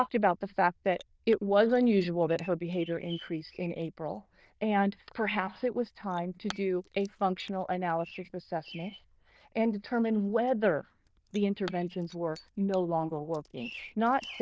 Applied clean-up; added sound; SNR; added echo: neural diffusion model UNIVERSE++.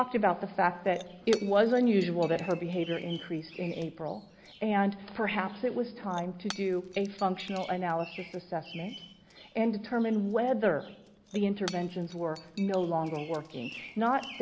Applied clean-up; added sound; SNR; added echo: none; Shatter / Crushing + Bird vocalization, bird call, bird song; 19 dB; none.